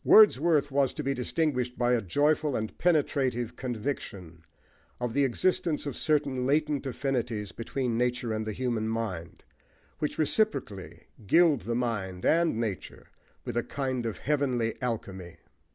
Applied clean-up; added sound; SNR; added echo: none; none; none; none.